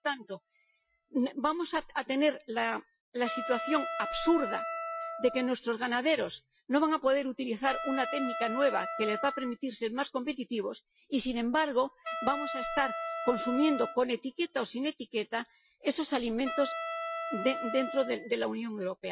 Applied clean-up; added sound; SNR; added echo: classical method Wiener filter.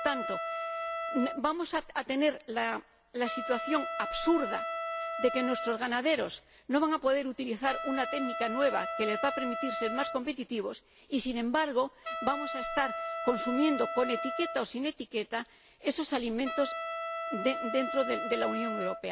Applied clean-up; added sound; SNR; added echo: none; Trumpet; 6 dB; none.